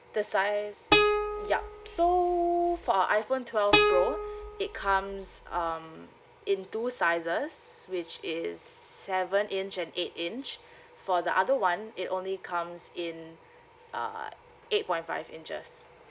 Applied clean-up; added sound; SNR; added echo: none; Plucked string instrument; -2 dB; none.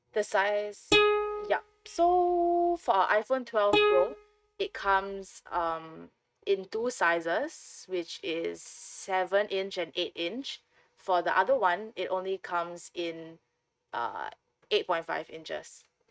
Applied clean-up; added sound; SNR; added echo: neural mask model RNNoise.